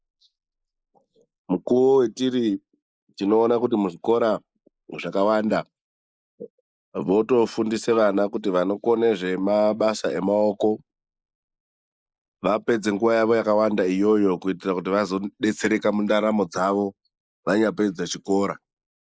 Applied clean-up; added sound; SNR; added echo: neural mask model Resemble Enhance denoiser.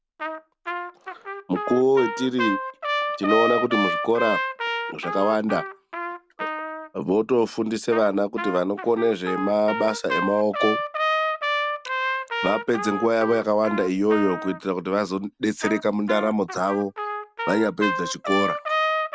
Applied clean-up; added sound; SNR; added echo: none; Trumpet; 4 dB; none.